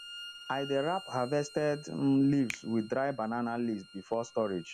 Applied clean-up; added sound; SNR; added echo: none; Bowed string instrument + Finger snapping; 17 dB; none.